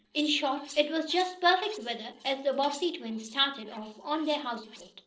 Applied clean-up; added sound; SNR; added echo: neural separator model SepFormer DNS4.